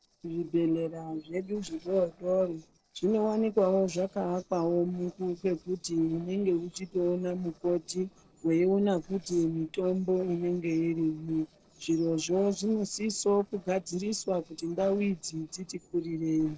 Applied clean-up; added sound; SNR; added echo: neural separator model SepFormer DNS4.